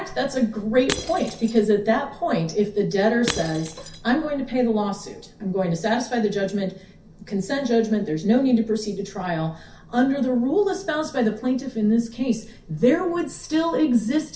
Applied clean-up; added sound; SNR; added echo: none; Shatter / Crushing; 12 dB; reverberation time 0.3 s.